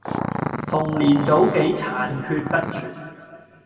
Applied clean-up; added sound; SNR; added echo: none; Growling; 8 dB; reverberation time 2.1 s.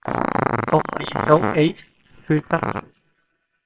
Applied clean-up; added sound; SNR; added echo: neural separator model SepFormer WHAMR!.